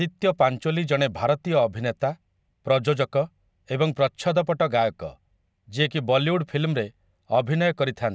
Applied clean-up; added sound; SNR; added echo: none; none; none; none.